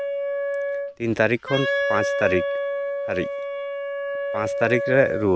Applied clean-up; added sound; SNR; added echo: none; Wind instrument, woodwind instrument; 1 dB; none.